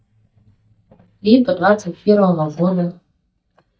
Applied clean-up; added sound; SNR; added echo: neural mask model DeepFilterNet 3.